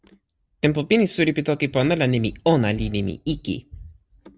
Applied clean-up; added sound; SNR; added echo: none; none; none; none.